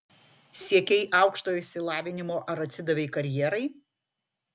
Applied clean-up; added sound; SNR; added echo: none; none; none; none.